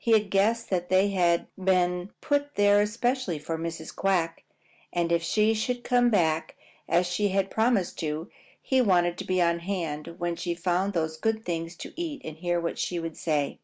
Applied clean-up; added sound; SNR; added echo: none; none; none; none.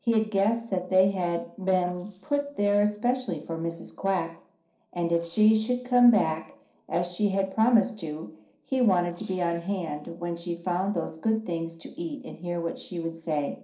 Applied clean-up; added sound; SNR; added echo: neural separator model SepFormer DNS4.